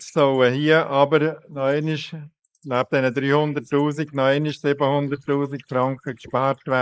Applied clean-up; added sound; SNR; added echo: neural mask model Resemble Enhance denoiser.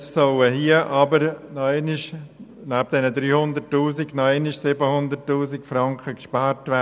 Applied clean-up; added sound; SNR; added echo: none; none; none; none.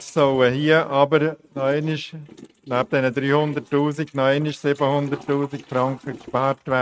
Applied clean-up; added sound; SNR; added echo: neural mask model RNNoise.